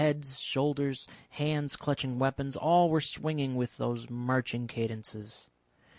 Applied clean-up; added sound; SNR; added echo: none; none; none; none.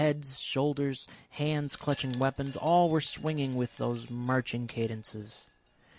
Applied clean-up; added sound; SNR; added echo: none; Wind chime; 20 dB; none.